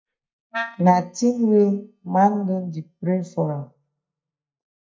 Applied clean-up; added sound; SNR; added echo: neural mask model DeepFilterNet 3.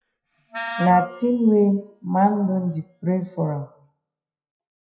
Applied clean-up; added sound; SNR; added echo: classical method WPE with log-MMSE.